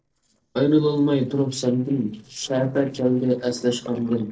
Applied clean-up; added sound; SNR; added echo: neural separator model SepFormer DNS4.